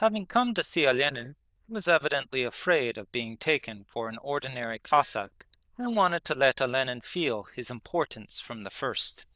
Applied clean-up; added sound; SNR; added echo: neural diffusion model UNIVERSE++.